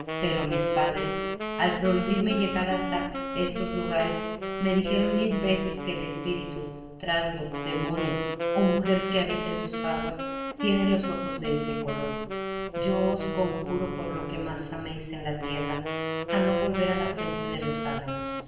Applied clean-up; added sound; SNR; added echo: none; Wind instrument, woodwind instrument; 2 dB; reverberation time 1.0 s.